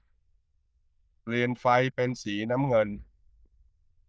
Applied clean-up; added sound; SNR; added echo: neural diffusion model UNIVERSE++.